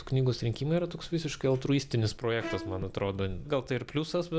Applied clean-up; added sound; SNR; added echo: none; Bowed string instrument; 13 dB; none.